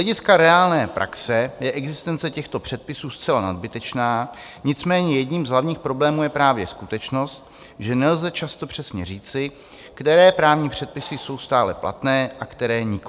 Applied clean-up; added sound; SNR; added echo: none; none; none; none.